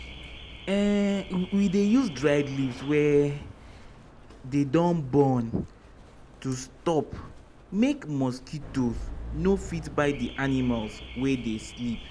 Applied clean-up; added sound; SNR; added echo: none; Alarm / Car; 15 dB; none.